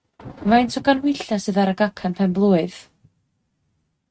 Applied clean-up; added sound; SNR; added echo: neural mask model RNNoise.